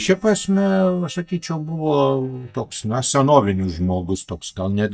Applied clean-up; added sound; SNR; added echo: neural mask model DeepFilterNet 3.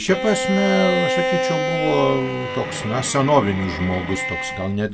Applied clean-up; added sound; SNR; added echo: none; Bowed string instrument; 3 dB; none.